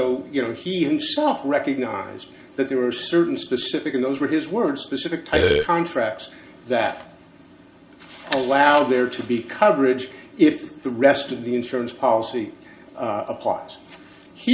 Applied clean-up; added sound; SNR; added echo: none; Burping, eructation; -5 dB; reverberation time 0.2 s.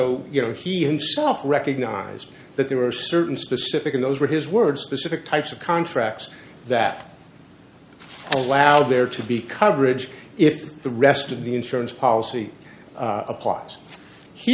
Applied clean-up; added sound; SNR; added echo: none; none; none; none.